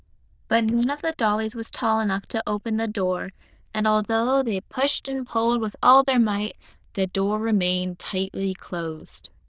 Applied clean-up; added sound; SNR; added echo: neural diffusion model UNIVERSE++.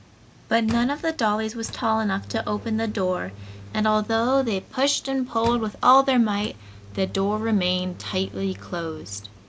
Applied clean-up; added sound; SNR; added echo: none; Engine; 17 dB; none.